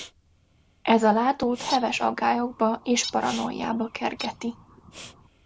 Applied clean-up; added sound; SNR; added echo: none; Bird + Respiratory sounds; 16 dB; none.